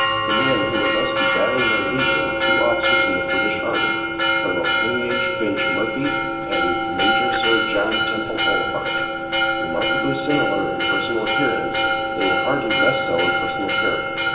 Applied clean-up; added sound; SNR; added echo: none; Church bell; -5 dB; reverberation time 2.5 s.